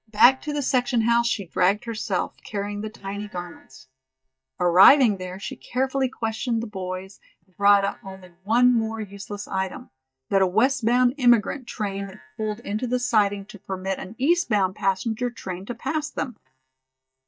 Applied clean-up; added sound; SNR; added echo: neural mask model DeepFilterNet 3.